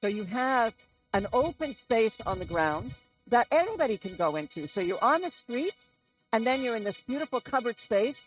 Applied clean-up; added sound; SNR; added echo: neural mask model RNNoise.